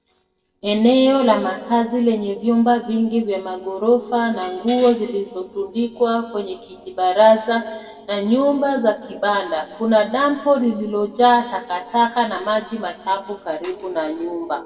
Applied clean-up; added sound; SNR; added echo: neural separator model SepFormer DNS4.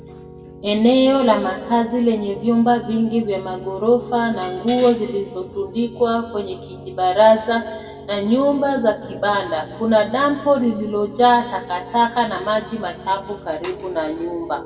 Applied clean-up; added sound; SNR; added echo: none; Piano; 18 dB; reverberation time 1.4 s.